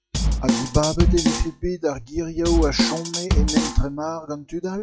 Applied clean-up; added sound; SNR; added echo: classical method log-MMSE.